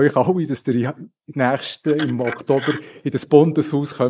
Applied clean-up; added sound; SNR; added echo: neural mask model Resemble Enhance denoiser.